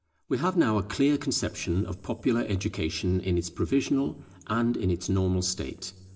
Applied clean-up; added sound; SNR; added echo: none; none; none; reverberation time 1.8 s.